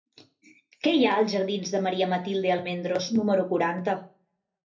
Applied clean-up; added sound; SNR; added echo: none; none; none; reverberation time 0.3 s.